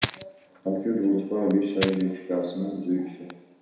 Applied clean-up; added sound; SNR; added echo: none; Fire; 7 dB; reverberation time 1.0 s.